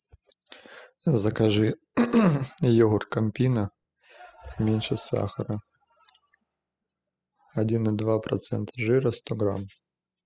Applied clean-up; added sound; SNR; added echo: classical method spectral subtraction.